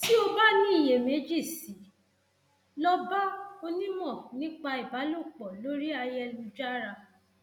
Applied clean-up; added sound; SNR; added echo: none; none; none; none.